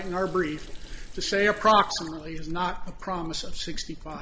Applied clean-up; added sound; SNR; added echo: none; Sink (filling or washing) / Water tap, faucet; 9 dB; none.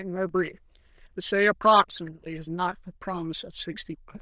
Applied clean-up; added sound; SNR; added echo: neural diffusion model UNIVERSE++.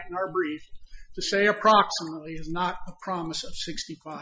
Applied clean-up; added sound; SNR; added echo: classical method Wiener filter.